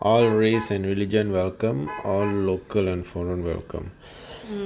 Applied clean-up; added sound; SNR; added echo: none; Alarm / Truck; 15 dB; none.